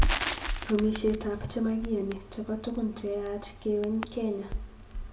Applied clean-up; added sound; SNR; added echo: none; Crackle; 3 dB; reverberation time 0.6 s.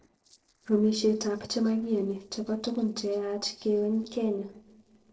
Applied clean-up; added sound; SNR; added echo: neural separator model SepFormer DNS4.